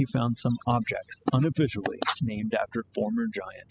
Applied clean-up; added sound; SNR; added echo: classical method spectral subtraction.